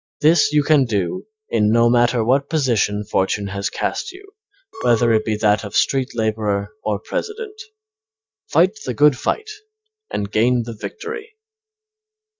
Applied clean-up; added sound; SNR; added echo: neural mask model DeepFilterNet 3.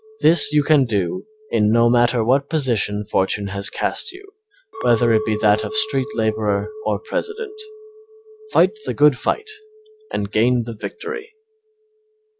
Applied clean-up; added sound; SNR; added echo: none; Chink, clink; 15 dB; none.